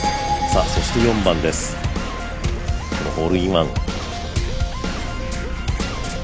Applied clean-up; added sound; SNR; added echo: none; none; none; none.